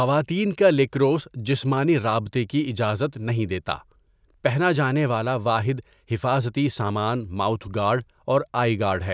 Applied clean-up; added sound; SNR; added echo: none; none; none; none.